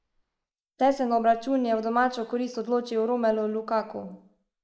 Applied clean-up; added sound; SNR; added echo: neural mask model Resemble Enhance denoiser.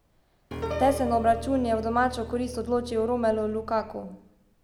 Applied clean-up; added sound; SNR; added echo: none; Piano; 9 dB; none.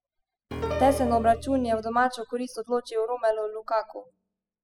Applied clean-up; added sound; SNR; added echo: classical method spectral subtraction.